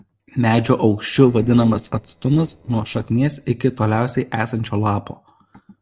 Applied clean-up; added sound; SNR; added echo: neural separator model SepFormer DNS4.